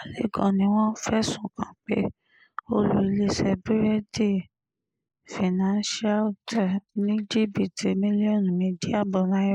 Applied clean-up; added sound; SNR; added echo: neural mask model Resemble Enhance denoiser.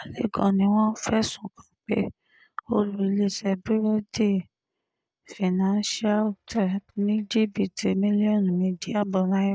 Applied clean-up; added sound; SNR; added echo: neural mask model DeepFilterNet 3.